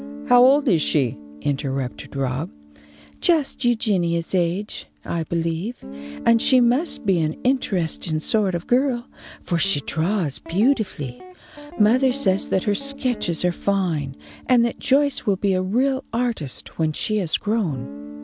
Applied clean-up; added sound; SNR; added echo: none; Guitar + Guitar; 17 dB; none.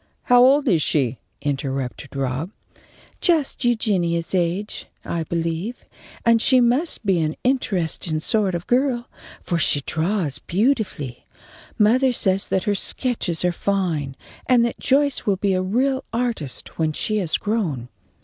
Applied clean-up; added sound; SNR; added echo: none; none; none; none.